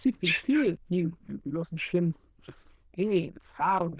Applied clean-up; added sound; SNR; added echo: neural diffusion model UNIVERSE++.